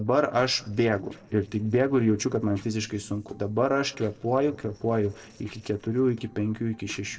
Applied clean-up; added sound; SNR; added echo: neural separator model SepFormer DNS4.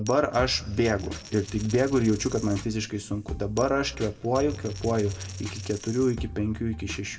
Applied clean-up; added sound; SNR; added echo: none; Coin (dropping); 19 dB; reverberation time 1.8 s.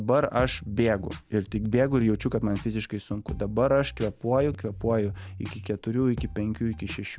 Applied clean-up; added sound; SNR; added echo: none; none; none; none.